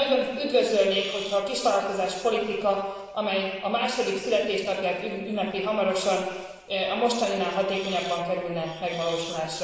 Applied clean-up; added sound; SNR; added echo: none; Hiss; 15 dB; reverberation time 1.3 s.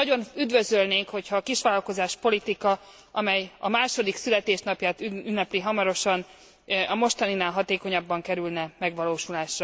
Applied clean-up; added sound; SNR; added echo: none; none; none; none.